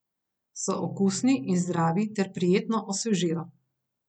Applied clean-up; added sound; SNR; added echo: none; none; none; none.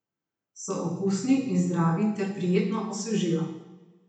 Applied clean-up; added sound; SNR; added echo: none; none; none; reverberation time 0.9 s.